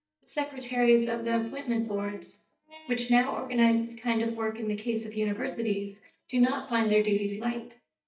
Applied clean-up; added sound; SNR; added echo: neural mask model DeepFilterNet 3.